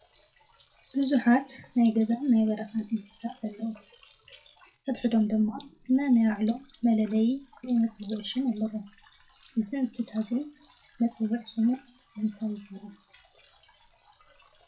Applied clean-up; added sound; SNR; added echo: classical method WPE with log-MMSE.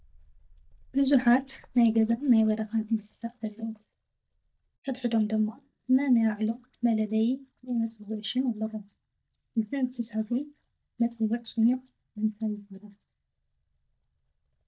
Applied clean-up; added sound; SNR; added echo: neural mask model DeepFilterNet 3.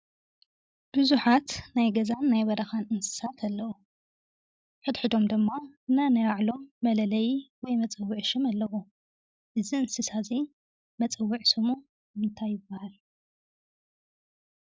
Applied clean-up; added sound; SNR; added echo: none; none; none; none.